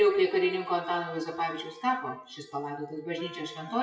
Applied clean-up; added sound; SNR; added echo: classical method WPE with log-MMSE.